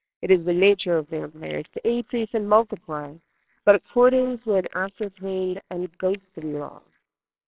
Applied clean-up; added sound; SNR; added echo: neural separator model SepFormer WHAMR!.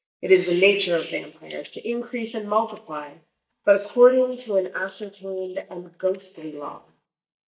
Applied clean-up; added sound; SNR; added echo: neural mask model DeepFilterNet 3.